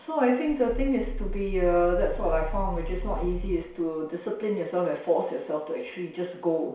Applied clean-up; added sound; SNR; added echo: none; Growling; 4 dB; reverberation time 0.6 s.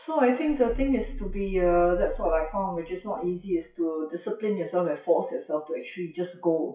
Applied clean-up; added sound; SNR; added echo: classical method WPE with log-MMSE.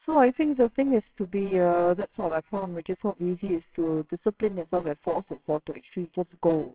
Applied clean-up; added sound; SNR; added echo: neural separator model SepFormer WHAMR!.